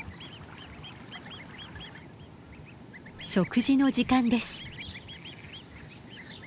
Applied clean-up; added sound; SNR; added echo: none; none; none; none.